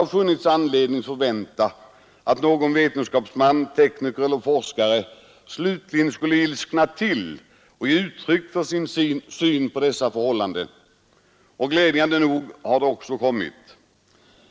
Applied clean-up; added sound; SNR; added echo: none; none; none; none.